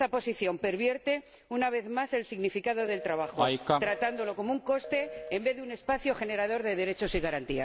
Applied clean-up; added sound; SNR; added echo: none; Telephone; 13 dB; none.